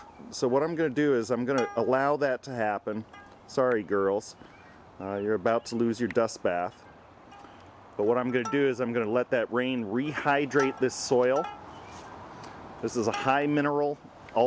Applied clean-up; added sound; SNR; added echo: none; Plucked string instrument; 19 dB; none.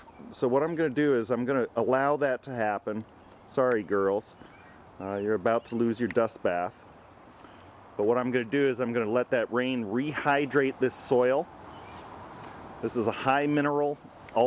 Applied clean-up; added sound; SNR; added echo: none; none; none; none.